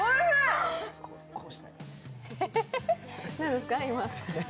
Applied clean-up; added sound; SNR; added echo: none; none; none; none.